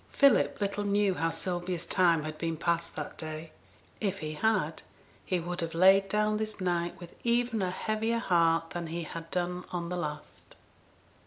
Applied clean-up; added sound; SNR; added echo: none; none; none; none.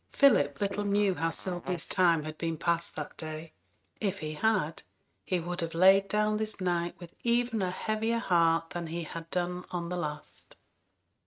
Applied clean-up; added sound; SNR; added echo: neural mask model RNNoise.